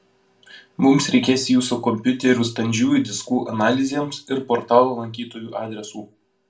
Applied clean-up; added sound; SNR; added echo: none; none; none; reverberation time 0.2 s.